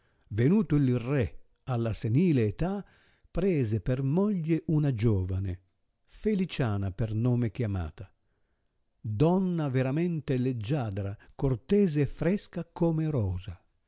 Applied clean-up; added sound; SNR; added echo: none; none; none; none.